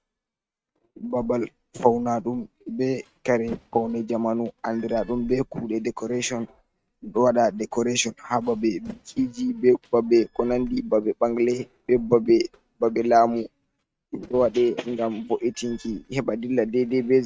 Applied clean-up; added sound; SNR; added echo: neural mask model RNNoise.